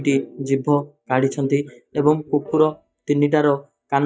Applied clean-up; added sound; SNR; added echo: neural mask model DeepFilterNet 3.